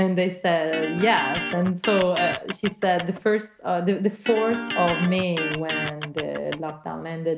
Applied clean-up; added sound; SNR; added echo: none; Electric guitar; 7 dB; none.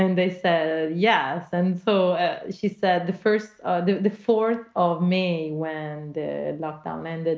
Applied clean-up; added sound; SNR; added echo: none; none; none; none.